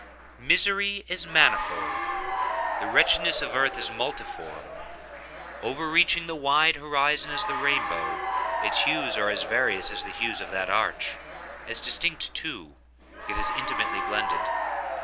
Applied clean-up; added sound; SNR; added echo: none; Applause / Cheering; 5 dB; none.